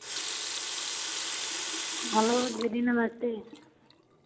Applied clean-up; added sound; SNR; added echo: none; Water tap, faucet; 4 dB; none.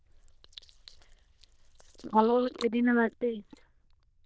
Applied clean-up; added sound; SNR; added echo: neural diffusion model UNIVERSE++.